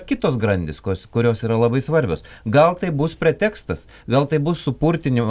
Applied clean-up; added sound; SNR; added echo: none; none; none; none.